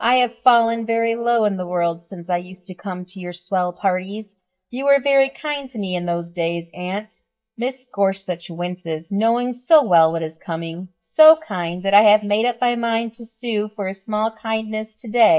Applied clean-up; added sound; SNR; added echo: neural mask model DeepFilterNet 3.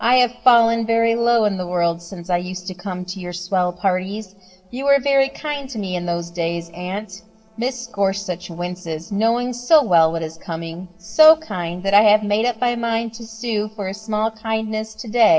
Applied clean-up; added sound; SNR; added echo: neural separator model SepFormer DNS4.